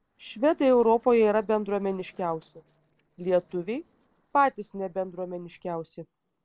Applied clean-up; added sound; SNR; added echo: neural separator model SepFormer DNS4.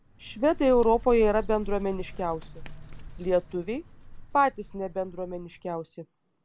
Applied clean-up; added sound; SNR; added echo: none; Bird; 10 dB; none.